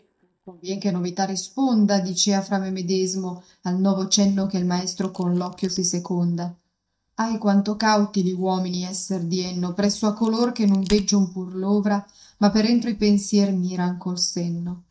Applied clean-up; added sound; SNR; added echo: neural mask model DeepFilterNet 3.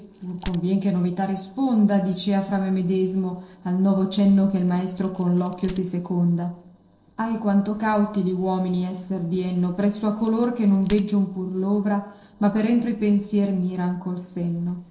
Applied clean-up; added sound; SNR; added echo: neural separator model SepFormer DNS4.